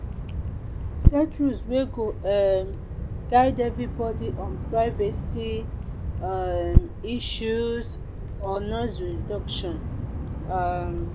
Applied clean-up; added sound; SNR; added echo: none; Bird vocalization, bird call, bird song; 0 dB; none.